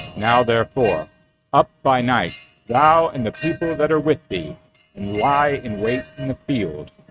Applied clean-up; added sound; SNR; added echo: neural mask model RNNoise.